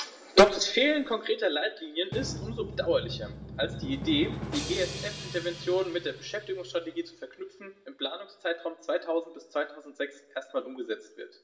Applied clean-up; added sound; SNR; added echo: none; Drum; 12 dB; reverberation time 0.8 s.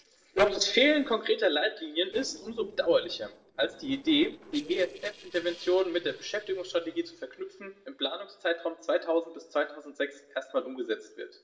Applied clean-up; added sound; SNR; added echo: neural separator model SepFormer DNS4.